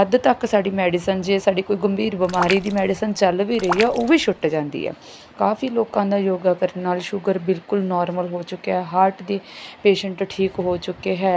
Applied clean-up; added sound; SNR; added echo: none; Raindrop; 9 dB; none.